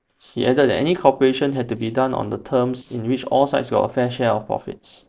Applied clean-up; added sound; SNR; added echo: neural separator model SepFormer DNS4.